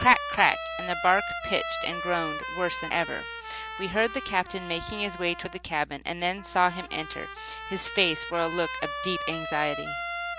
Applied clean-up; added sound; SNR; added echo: none; Trumpet; 7 dB; none.